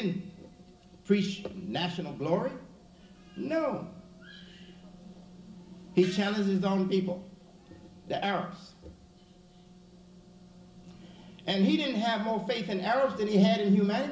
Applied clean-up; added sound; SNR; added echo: none; Gong; 19 dB; reverberation time 1.6 s.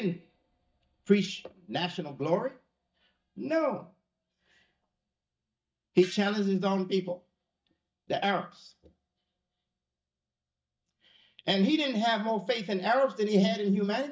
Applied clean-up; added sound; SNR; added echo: neural mask model DeepFilterNet 3.